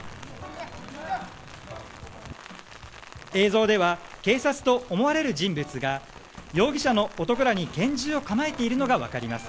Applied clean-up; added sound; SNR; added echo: none; Rain; 18 dB; none.